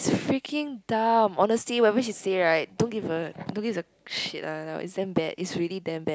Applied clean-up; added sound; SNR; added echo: none; none; none; none.